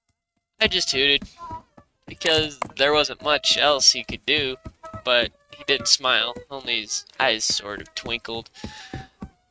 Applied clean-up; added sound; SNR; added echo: neural mask model RNNoise.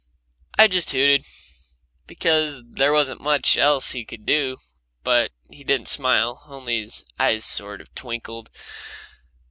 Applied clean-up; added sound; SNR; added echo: none; none; none; none.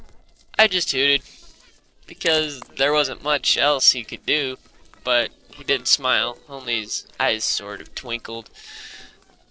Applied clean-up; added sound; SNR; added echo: neural separator model SepFormer DNS4.